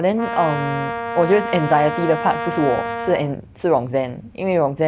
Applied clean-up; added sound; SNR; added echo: none; Brass instrument; 6 dB; none.